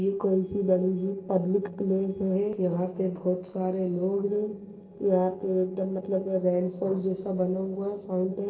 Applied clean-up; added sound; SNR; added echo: neural separator model SepFormer DNS4.